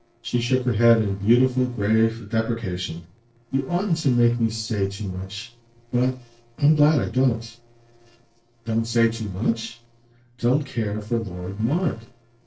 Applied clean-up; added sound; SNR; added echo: neural separator model SepFormer DNS4.